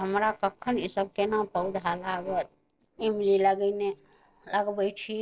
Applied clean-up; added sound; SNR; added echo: neural separator model SepFormer DNS4.